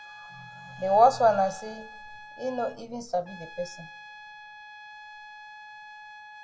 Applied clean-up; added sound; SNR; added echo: none; Trumpet; 17 dB; reverberation time 0.4 s.